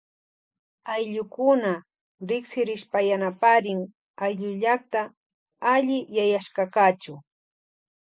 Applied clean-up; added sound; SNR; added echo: none; none; none; none.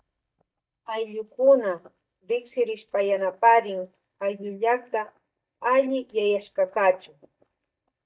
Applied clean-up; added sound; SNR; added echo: neural mask model DeepFilterNet 3.